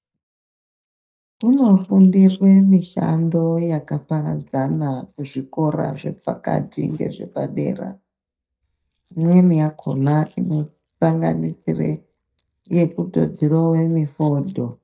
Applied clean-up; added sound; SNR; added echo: neural mask model DeepFilterNet 3.